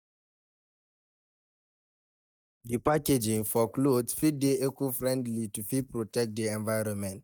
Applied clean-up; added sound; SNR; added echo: neural mask model DeepFilterNet 3.